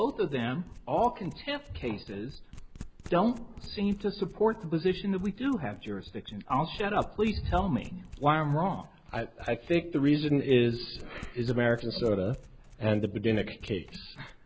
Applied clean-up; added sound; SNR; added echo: none; Domestic sounds, home sounds; 17 dB; none.